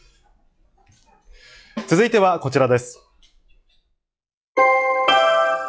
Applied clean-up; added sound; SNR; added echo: classical method log-MMSE.